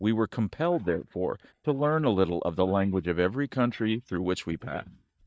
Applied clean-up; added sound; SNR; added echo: neural mask model DeepFilterNet 3.